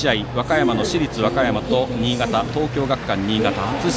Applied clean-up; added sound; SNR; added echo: none; none; none; none.